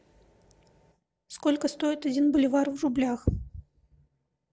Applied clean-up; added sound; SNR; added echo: none; none; none; none.